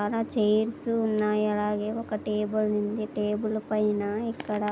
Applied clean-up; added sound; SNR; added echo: none; none; none; none.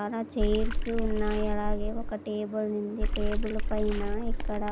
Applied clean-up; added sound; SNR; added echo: none; Water / Splash, splatter; -4 dB; none.